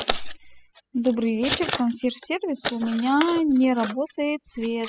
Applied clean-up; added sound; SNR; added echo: classical method spectral subtraction.